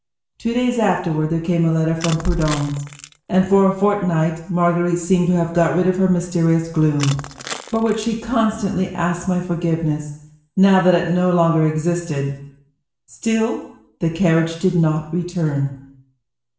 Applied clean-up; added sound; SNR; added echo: none; Crushing; 15 dB; reverberation time 0.7 s.